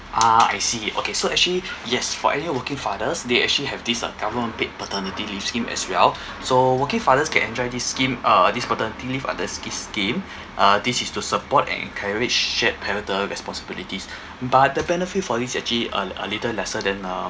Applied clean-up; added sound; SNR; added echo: none; none; none; none.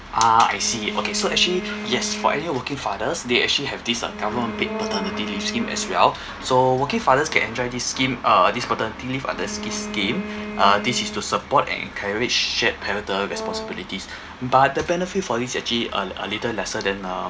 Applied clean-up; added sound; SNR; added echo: none; Brass instrument + Bowed string instrument; 11 dB; none.